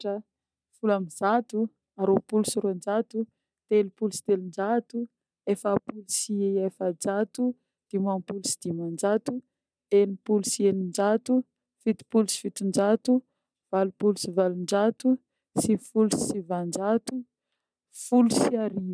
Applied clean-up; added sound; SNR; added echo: none; none; none; none.